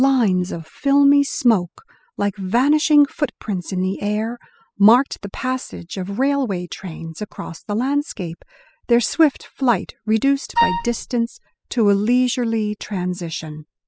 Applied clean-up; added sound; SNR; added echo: classical method spectral subtraction.